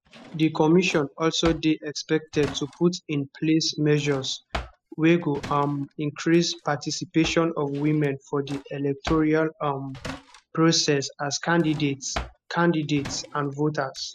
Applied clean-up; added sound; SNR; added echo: classical method spectral subtraction.